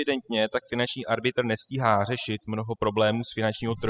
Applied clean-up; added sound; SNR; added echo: classical method spectral subtraction.